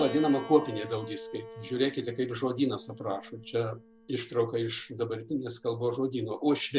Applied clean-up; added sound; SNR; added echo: none; Piano; 15 dB; none.